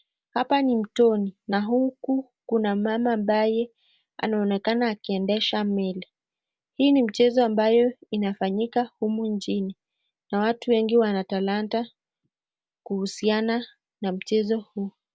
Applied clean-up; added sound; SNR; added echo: none; none; none; none.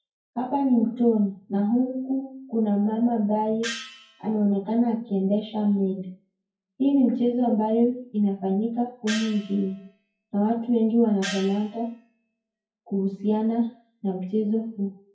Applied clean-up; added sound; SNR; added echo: classical method WPE with log-MMSE.